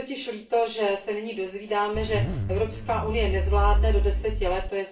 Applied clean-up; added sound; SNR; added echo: none; Zipper (clothing); -3 dB; reverberation time 0.3 s.